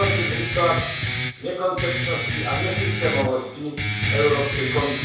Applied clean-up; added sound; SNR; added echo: none; Guitar; 0 dB; reverberation time 0.7 s.